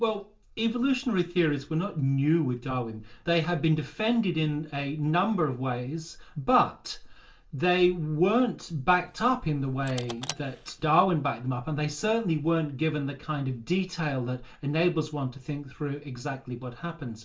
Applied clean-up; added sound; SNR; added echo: none; Car; 17 dB; reverberation time 0.2 s.